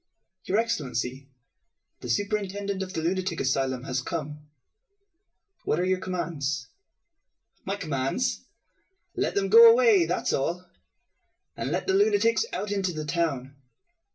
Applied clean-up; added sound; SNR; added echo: none; none; none; reverberation time 0.2 s.